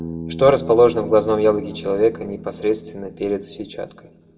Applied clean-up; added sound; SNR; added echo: none; Bass guitar; 14 dB; reverberation time 1.0 s.